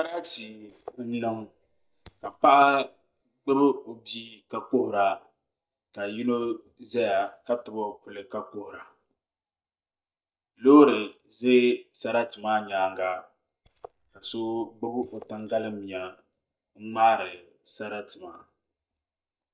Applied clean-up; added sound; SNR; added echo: neural mask model DeepFilterNet 3.